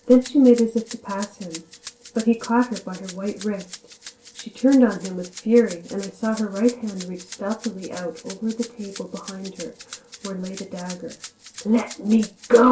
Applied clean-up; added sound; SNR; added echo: none; Rattle (instrument); 19 dB; reverberation time 0.3 s.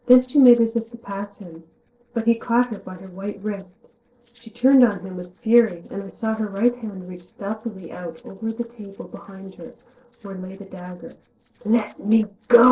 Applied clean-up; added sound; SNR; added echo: neural separator model SepFormer DNS4.